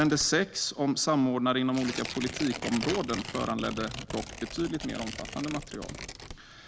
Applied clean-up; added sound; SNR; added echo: none; Tearing; 10 dB; none.